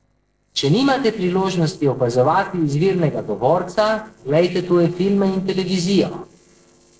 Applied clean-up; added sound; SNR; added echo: neural separator model SepFormer DNS4.